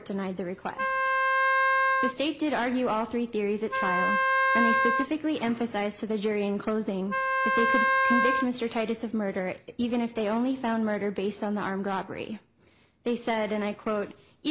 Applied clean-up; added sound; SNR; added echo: none; Wind instrument, woodwind instrument; -4 dB; none.